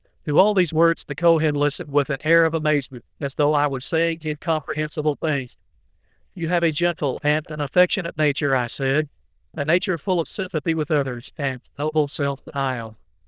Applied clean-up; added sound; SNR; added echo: neural diffusion model UNIVERSE++.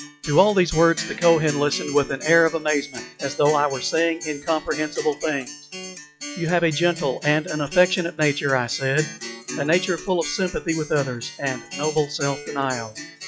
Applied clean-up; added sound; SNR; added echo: classical method log-MMSE.